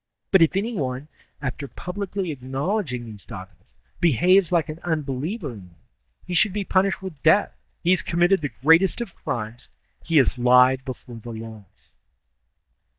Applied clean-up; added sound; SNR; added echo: neural mask model DeepFilterNet 3.